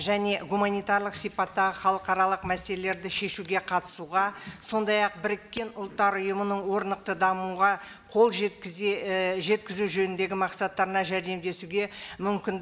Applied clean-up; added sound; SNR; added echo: none; none; none; none.